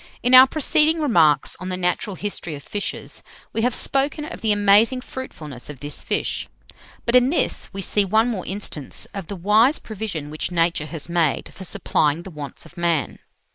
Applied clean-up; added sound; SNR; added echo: neural mask model Resemble Enhance denoiser.